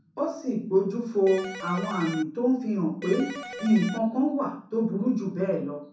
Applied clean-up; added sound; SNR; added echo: none; Electric guitar; 12 dB; reverberation time 0.6 s.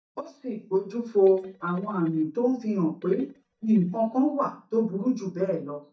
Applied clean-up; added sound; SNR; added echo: neural mask model DeepFilterNet 3.